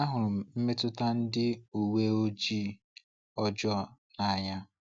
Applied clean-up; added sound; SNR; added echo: none; none; none; none.